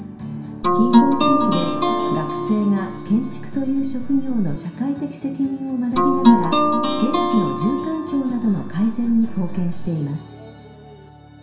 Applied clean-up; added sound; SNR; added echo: none; Guitar; -2 dB; reverberation time 0.7 s.